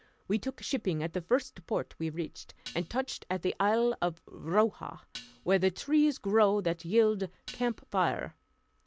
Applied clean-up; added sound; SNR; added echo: none; Dishes, pots, and pans; 18 dB; none.